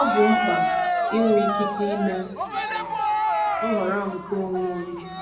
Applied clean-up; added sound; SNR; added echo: none; Cheering; -1 dB; reverberation time 0.6 s.